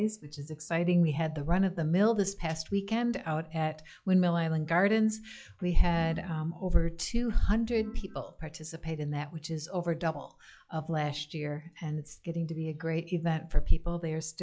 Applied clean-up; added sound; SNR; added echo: classical method log-MMSE.